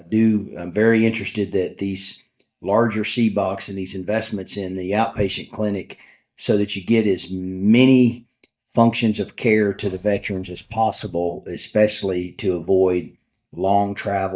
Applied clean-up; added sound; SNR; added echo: neural mask model DeepFilterNet 3.